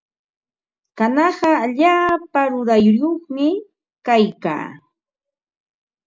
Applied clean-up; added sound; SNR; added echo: none; none; none; none.